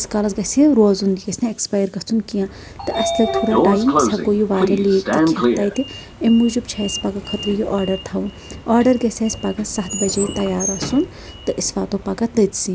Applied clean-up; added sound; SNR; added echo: none; Sliding door; 5 dB; none.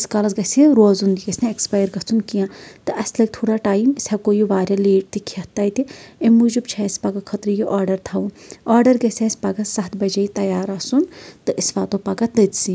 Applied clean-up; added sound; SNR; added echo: none; none; none; none.